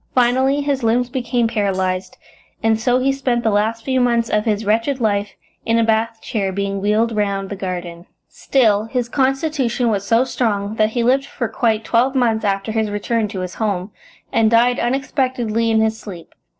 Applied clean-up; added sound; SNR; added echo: neural separator model SepFormer DNS4.